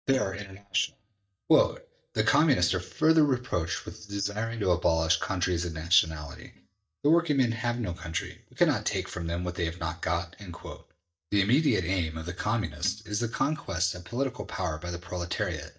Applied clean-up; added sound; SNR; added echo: neural mask model DeepFilterNet 3.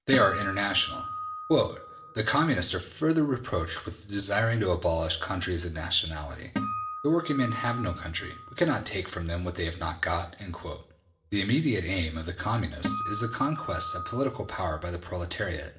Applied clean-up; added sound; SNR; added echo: none; Acoustic guitar; 7 dB; reverberation time 0.5 s.